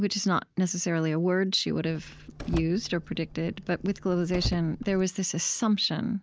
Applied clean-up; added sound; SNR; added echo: none; Car; 11 dB; none.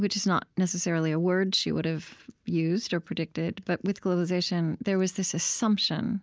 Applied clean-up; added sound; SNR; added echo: none; none; none; none.